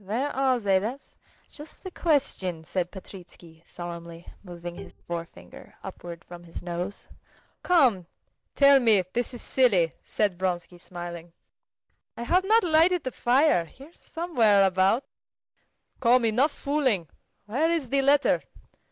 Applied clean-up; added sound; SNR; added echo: neural mask model DeepFilterNet 3.